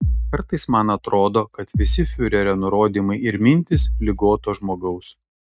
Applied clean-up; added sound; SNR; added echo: neural mask model RNNoise.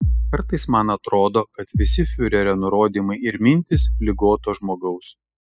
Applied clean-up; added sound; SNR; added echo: classical method spectral subtraction.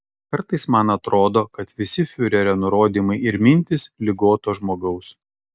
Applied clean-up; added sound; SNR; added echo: none; none; none; none.